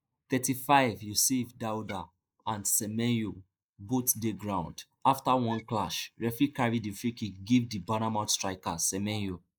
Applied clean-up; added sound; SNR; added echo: neural mask model Resemble Enhance denoiser.